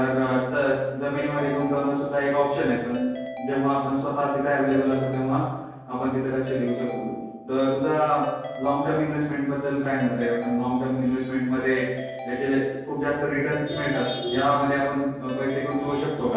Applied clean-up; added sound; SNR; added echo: none; Ringtone / Keyboard (musical); 14 dB; reverberation time 1.3 s.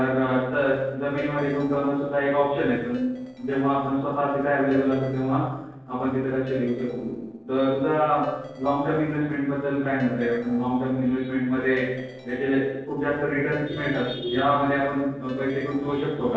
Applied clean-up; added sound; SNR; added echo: neural separator model SepFormer DNS4.